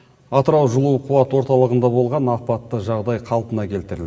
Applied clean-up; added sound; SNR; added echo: none; none; none; reverberation time 2.5 s.